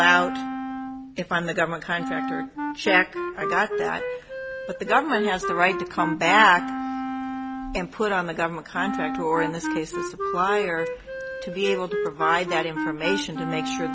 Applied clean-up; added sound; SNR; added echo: none; Wind instrument, woodwind instrument; 5 dB; none.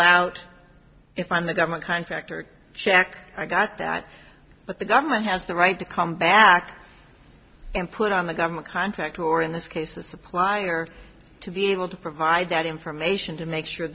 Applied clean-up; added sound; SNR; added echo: none; none; none; none.